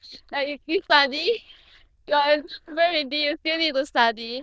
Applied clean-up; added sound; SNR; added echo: neural diffusion model UNIVERSE++.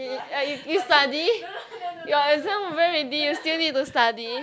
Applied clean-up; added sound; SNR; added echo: none; none; none; none.